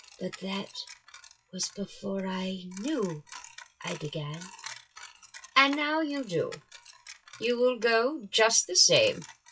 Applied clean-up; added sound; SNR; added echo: classical method WPE with log-MMSE.